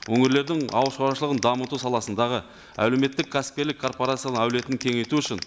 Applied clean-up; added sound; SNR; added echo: none; Clapping; 18 dB; none.